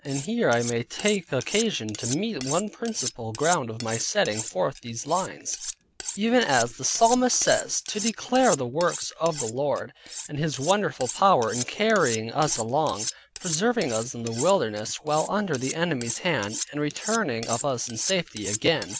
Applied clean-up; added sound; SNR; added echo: none; Cutlery, silverware; 10 dB; none.